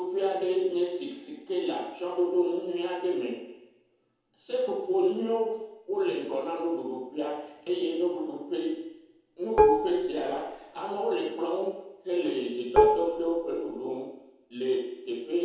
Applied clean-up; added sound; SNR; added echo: none; Dishes, pots, and pans; -5 dB; reverberation time 0.9 s.